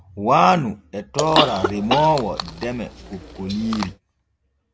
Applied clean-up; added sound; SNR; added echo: none; Chewing, mastication / Cough; 4 dB; none.